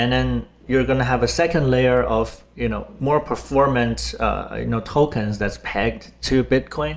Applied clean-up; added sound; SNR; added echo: none; none; none; none.